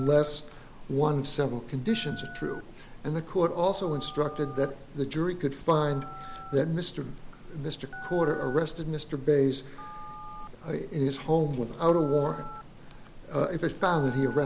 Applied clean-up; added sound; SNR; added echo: none; Telephone; 14 dB; none.